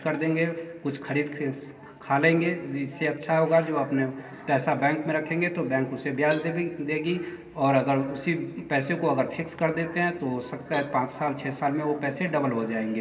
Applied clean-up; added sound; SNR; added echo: none; Cowbell; 19 dB; reverberation time 1.8 s.